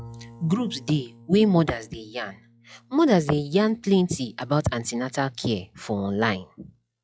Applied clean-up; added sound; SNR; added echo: classical method log-MMSE.